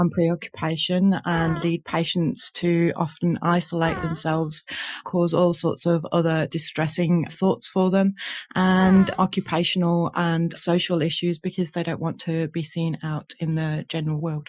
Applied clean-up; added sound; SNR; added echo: classical method Wiener filter.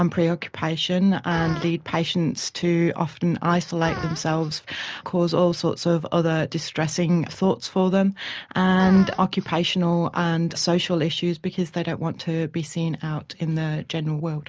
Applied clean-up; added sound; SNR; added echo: none; Fart; 17 dB; none.